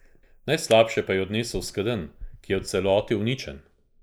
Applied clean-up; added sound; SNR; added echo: neural mask model Resemble Enhance denoiser.